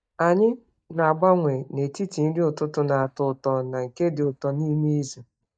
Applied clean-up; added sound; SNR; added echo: neural mask model DeepFilterNet 3.